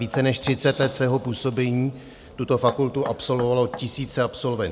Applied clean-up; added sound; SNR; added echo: none; Knock; 18 dB; none.